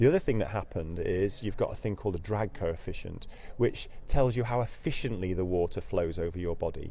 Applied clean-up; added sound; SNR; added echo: none; none; none; none.